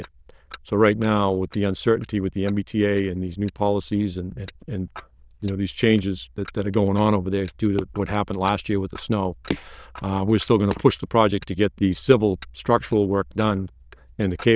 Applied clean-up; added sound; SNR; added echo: neural diffusion model UNIVERSE++.